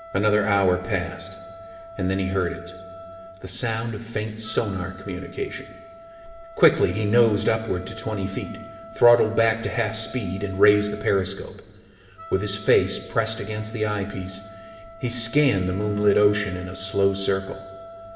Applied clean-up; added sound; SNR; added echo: none; Wind instrument, woodwind instrument; 17 dB; reverberation time 2.5 s.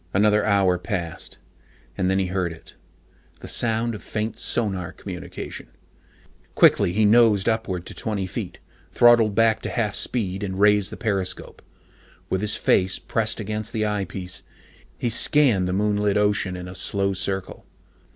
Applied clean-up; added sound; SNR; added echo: none; none; none; none.